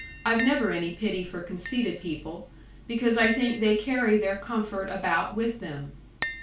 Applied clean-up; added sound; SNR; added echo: none; Tap; 12 dB; reverberation time 0.3 s.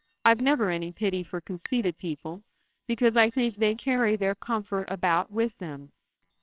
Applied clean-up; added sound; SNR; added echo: neural separator model SepFormer WHAMR!.